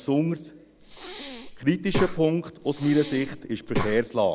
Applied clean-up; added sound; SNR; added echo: none; Breathing; 5 dB; none.